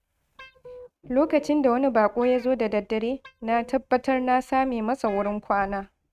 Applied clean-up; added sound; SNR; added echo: neural mask model RNNoise.